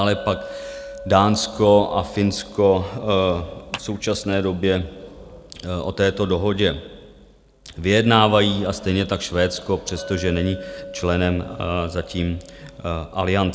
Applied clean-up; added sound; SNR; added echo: none; Clapping + Chink, clink; 19 dB; none.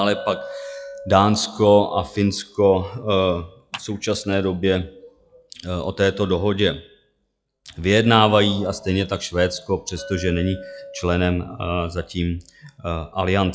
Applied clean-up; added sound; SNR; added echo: classical method log-MMSE.